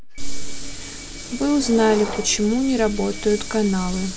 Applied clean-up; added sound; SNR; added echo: none; Subway, metro, underground / Door; 18 dB; none.